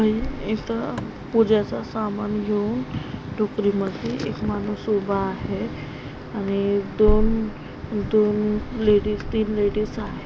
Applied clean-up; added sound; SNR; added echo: none; Wind; 8 dB; none.